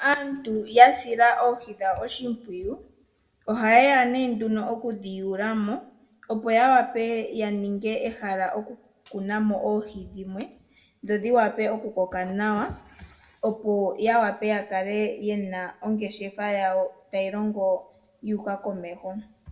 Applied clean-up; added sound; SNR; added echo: none; none; none; reverberation time 0.5 s.